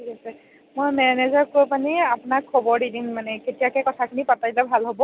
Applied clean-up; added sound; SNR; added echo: none; none; none; none.